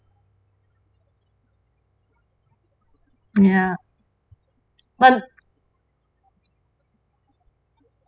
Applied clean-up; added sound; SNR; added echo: classical method spectral subtraction.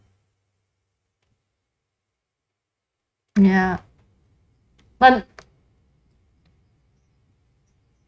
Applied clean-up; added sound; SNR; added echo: neural mask model RNNoise.